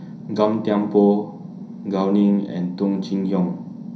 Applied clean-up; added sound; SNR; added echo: none; none; none; reverberation time 0.3 s.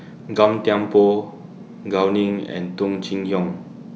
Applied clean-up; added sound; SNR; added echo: none; none; none; none.